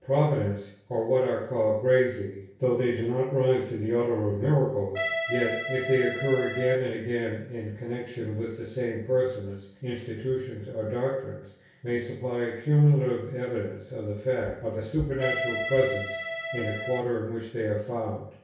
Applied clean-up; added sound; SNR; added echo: none; Accordion; 3 dB; reverberation time 0.6 s.